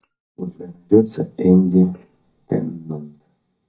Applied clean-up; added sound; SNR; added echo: neural mask model DeepFilterNet 3.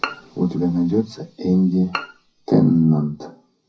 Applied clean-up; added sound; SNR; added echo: classical method WPE with log-MMSE.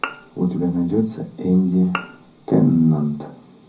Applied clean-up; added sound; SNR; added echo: none; Bowed string instrument; 15 dB; reverberation time 0.4 s.